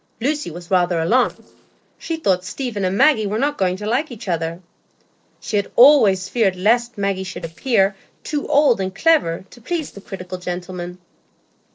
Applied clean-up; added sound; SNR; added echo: neural separator model SepFormer DNS4.